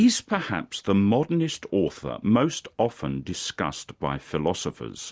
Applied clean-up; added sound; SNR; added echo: none; none; none; none.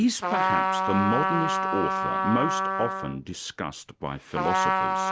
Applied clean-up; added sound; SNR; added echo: none; Trumpet; -3 dB; none.